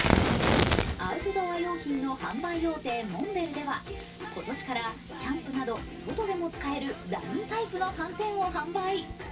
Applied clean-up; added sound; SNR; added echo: none; Fire; 1 dB; reverberation time 0.1 s.